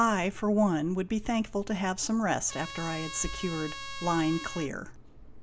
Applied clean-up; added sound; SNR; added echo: none; Trumpet; 12 dB; none.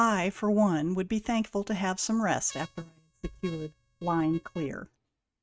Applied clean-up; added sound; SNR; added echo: neural mask model RNNoise.